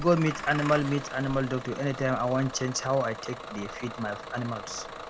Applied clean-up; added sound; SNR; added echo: none; Engine starting / Bus; 10 dB; none.